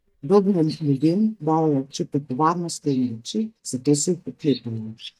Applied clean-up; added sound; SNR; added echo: neural mask model DeepFilterNet 3.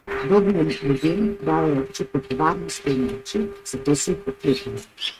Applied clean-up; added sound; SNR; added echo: neural mask model RNNoise.